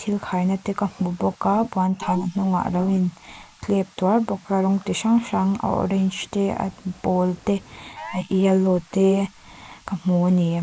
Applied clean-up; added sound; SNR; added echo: neural mask model Resemble Enhance denoiser.